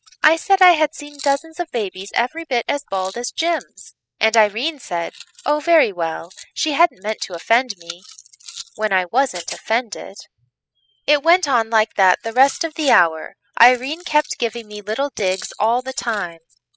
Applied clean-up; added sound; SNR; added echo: classical method spectral subtraction.